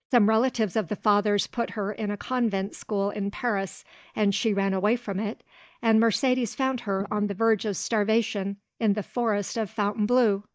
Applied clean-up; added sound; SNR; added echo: neural mask model DeepFilterNet 3.